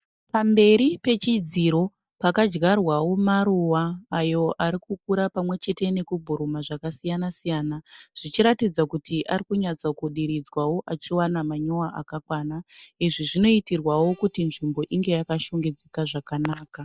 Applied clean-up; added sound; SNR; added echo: neural mask model DeepFilterNet 3.